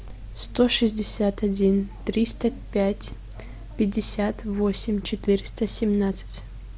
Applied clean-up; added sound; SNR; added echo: none; Mechanical fan; 13 dB; none.